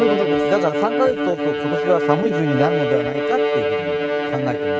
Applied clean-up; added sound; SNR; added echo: neural mask model RNNoise.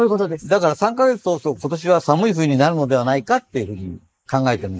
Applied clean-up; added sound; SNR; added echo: neural mask model Resemble Enhance denoiser.